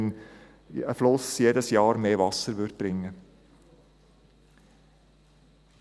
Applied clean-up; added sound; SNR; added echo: none; none; none; none.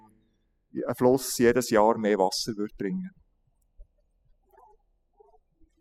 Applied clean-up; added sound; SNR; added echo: classical method spectral subtraction.